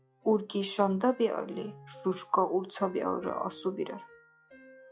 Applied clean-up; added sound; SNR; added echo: classical method log-MMSE.